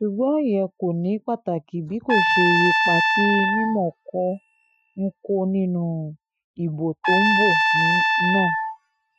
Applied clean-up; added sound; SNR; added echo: classical method Wiener filter.